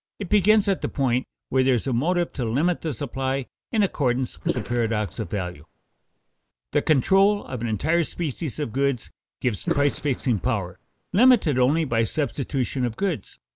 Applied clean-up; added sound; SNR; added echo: neural mask model Resemble Enhance denoiser.